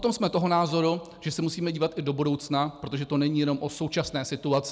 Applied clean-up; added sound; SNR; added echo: none; none; none; none.